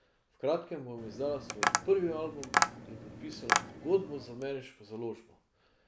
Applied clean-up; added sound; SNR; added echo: none; Tap; -2 dB; none.